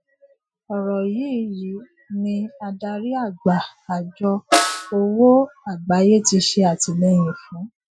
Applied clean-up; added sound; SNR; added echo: classical method Wiener filter.